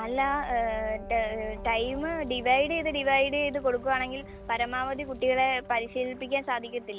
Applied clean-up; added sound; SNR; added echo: none; Wind + Wind instrument, woodwind instrument; 14 dB; none.